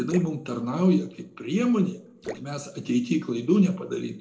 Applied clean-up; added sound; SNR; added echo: neural separator model SepFormer DNS4.